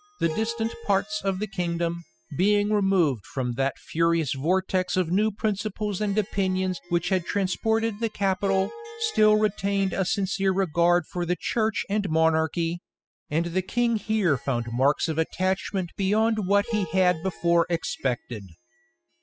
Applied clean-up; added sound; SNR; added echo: classical method spectral subtraction.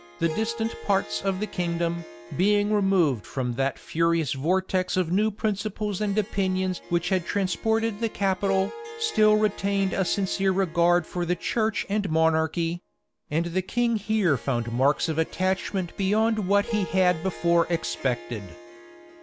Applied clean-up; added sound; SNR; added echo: none; Harp; 17 dB; none.